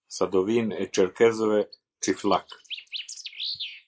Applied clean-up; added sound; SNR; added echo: neural mask model Resemble Enhance denoiser.